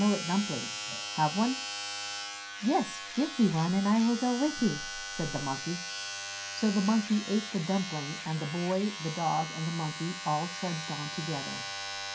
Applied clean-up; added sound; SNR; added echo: none; Domestic sounds, home sounds; 8 dB; reverberation time 0.3 s.